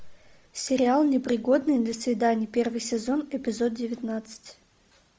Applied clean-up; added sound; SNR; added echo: none; none; none; none.